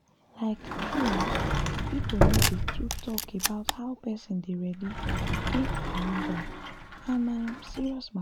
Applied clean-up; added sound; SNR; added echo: none; Sliding door + Camera; -3 dB; none.